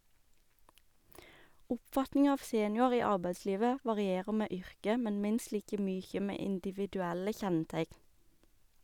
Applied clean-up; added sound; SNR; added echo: none; none; none; none.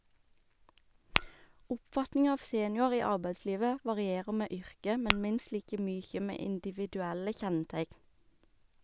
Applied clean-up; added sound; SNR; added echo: none; Tap / Glass; 5 dB; none.